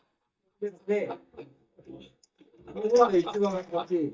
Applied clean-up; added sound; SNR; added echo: neural mask model DeepFilterNet 3.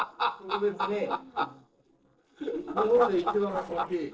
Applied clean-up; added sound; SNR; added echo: neural separator model SepFormer DNS4.